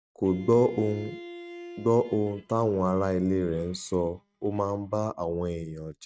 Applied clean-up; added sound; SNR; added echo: neural mask model RNNoise.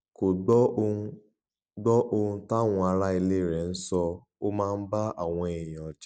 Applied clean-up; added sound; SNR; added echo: none; none; none; none.